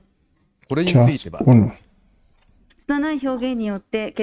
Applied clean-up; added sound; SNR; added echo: neural mask model RNNoise.